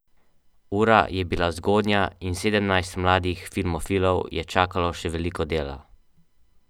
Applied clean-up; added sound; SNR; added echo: none; none; none; none.